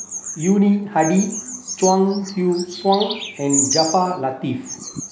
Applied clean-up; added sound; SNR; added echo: none; Bird vocalization, bird call, bird song; 8 dB; none.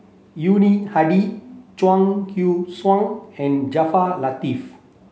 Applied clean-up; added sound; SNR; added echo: none; none; none; none.